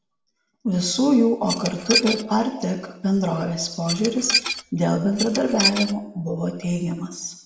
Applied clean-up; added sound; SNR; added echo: none; Dishes, pots, and pans / Glass; 3 dB; reverberation time 0.7 s.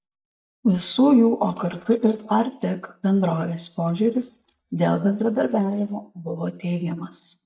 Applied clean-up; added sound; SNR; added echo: neural mask model DeepFilterNet 3.